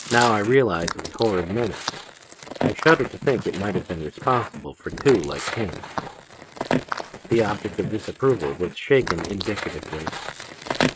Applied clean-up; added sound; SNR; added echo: neural mask model RNNoise.